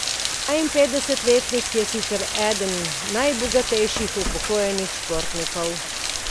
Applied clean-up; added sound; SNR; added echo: none; Rain; 3 dB; none.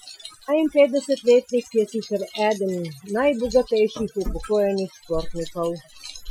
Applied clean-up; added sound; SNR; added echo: classical method Wiener filter.